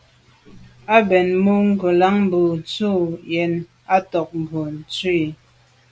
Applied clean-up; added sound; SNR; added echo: none; none; none; none.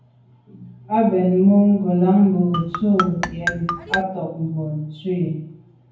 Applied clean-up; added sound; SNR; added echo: none; Marimba, xylophone; 6 dB; reverberation time 0.9 s.